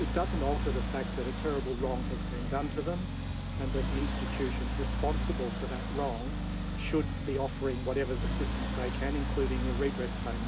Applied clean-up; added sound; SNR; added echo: none; Accelerating, revving, vroom; -2 dB; reverberation time 0.3 s.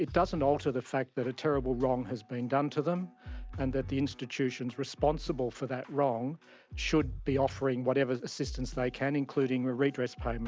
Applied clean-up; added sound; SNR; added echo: none; none; none; none.